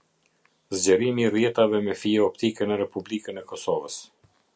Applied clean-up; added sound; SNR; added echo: none; none; none; none.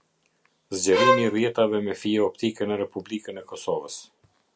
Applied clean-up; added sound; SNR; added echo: none; Bowed string instrument; -4 dB; none.